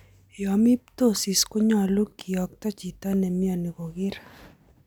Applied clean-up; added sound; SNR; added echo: none; none; none; none.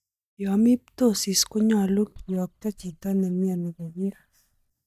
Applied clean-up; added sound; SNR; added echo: neural mask model DeepFilterNet 3.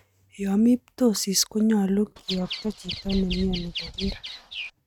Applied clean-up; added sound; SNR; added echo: neural mask model RNNoise.